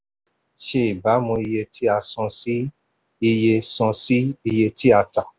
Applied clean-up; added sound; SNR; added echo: none; none; none; none.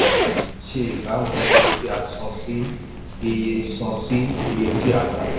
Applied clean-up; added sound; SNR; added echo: none; Zipper (clothing); -2 dB; reverberation time 0.9 s.